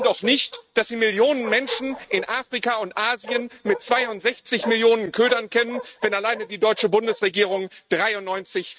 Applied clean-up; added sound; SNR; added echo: neural mask model RNNoise.